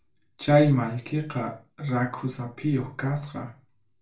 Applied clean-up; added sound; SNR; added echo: none; none; none; reverberation time 0.3 s.